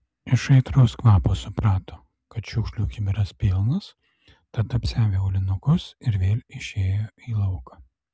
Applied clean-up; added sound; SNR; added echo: none; none; none; none.